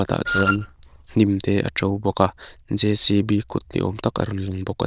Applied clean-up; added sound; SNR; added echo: neural diffusion model UNIVERSE++.